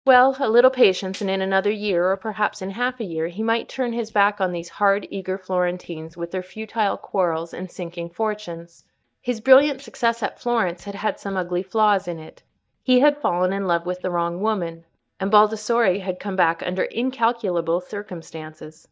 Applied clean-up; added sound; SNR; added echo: neural mask model DeepFilterNet 3.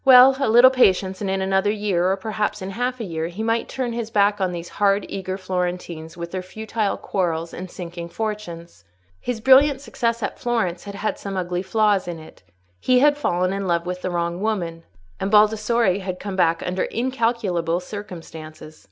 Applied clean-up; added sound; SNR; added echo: none; none; none; none.